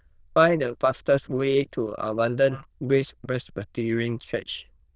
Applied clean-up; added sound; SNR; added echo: neural diffusion model UNIVERSE++.